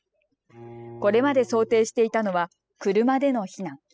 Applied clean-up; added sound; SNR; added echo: classical method spectral subtraction.